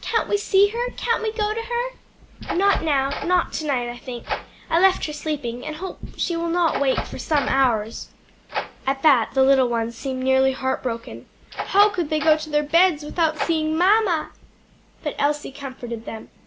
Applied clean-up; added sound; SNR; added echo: none; Door; 12 dB; none.